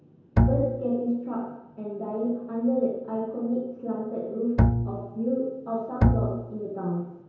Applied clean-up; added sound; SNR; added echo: none; Bowed string instrument; -3 dB; reverberation time 0.9 s.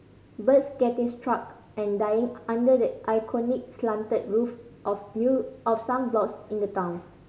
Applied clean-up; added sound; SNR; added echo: none; none; none; none.